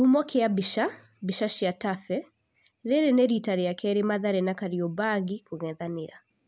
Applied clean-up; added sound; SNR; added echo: none; none; none; none.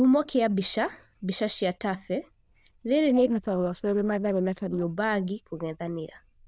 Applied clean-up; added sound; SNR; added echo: neural diffusion model UNIVERSE++.